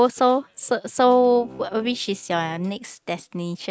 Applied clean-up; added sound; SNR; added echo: neural mask model RNNoise.